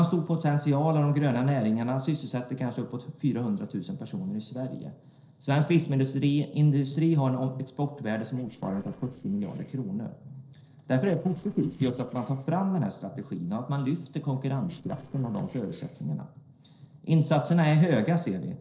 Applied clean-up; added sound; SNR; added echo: neural separator model SepFormer DNS4.